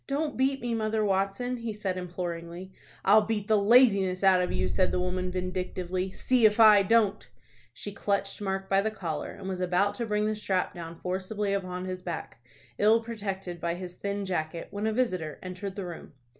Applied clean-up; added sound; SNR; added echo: none; Boom; 0 dB; none.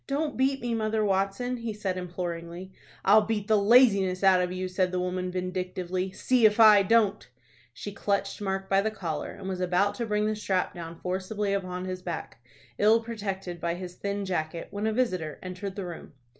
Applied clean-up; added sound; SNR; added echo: none; none; none; none.